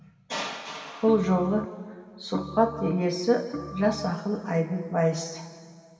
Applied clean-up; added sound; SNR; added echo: none; Organ; 12 dB; reverberation time 3.0 s.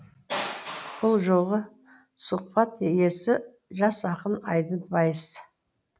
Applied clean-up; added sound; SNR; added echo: none; none; none; none.